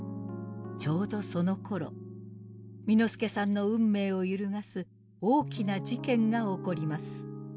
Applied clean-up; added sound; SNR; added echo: none; none; none; none.